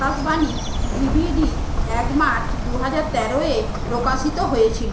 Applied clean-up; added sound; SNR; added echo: none; Bird; 1 dB; reverberation time 1.2 s.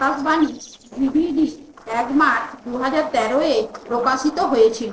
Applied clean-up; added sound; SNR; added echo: neural separator model SepFormer DNS4.